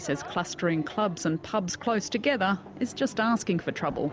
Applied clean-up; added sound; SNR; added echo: none; none; none; none.